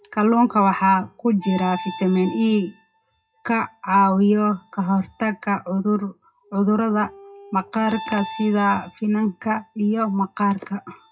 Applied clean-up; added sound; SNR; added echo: classical method WPE with log-MMSE.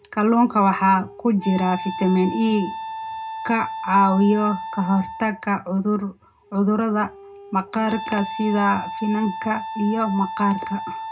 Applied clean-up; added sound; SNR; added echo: none; Wind instrument, woodwind instrument; 11 dB; reverberation time 0.2 s.